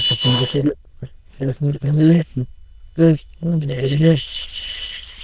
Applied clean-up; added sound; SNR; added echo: neural diffusion model UNIVERSE++.